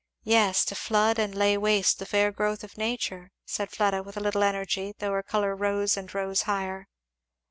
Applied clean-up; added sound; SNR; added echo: none; none; none; none.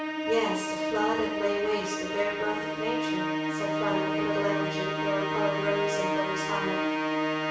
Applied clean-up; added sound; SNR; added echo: none; Musical instrument; -2 dB; reverberation time 0.6 s.